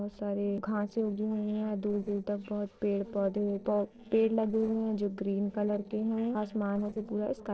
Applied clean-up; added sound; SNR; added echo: neural separator model SepFormer DNS4.